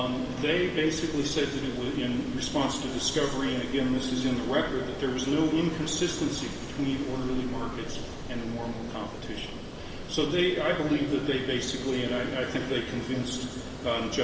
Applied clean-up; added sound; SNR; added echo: none; Water; 11 dB; reverberation time 2.2 s.